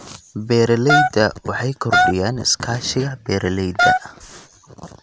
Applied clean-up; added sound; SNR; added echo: none; Wind instrument, woodwind instrument; -2 dB; none.